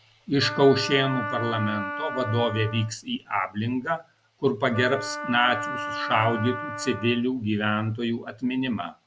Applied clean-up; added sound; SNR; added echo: none; Wind instrument, woodwind instrument; 8 dB; none.